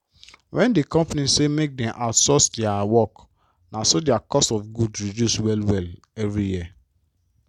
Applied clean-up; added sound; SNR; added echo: none; none; none; none.